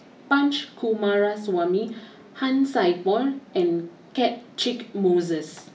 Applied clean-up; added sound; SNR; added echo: none; none; none; none.